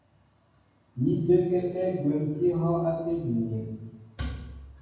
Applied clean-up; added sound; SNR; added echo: none; none; none; reverberation time 1.2 s.